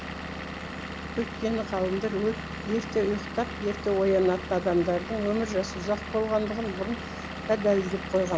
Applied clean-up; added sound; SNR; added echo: none; Engine / Vehicle; 8 dB; none.